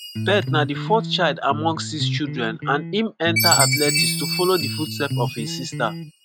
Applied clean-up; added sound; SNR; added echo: none; Electric guitar + Chime; 1 dB; none.